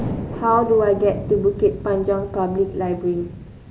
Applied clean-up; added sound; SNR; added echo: none; Thunder; 10 dB; none.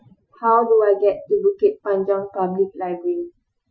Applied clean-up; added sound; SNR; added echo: classical method Wiener filter.